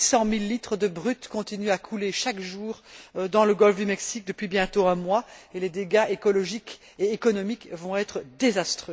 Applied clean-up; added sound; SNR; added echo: none; none; none; none.